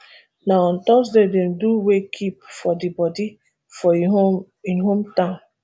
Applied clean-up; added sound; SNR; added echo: none; none; none; none.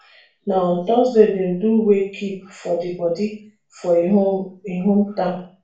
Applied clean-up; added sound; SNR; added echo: none; none; none; reverberation time 0.4 s.